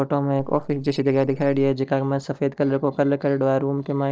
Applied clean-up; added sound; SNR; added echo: neural separator model SepFormer DNS4.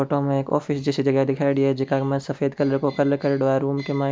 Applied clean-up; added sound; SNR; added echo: none; none; none; none.